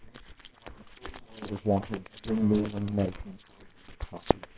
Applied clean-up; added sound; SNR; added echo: neural separator model SepFormer WHAMR!.